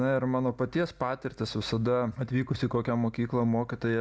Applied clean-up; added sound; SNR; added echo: none; none; none; none.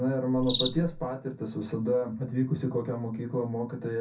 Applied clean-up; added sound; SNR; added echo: none; Cricket; 6 dB; reverberation time 0.3 s.